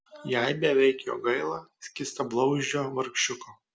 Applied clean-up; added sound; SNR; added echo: none; none; none; none.